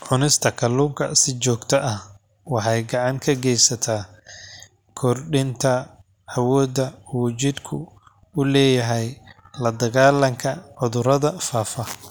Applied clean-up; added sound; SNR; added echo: none; none; none; none.